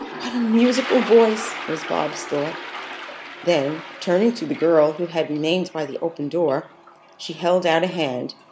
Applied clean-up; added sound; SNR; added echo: none; Toilet flush; 13 dB; none.